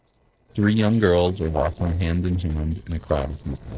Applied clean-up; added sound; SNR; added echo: neural separator model SepFormer DNS4.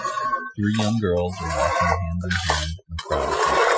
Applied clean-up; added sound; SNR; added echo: classical method Wiener filter.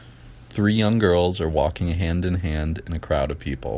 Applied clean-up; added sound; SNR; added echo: none; none; none; none.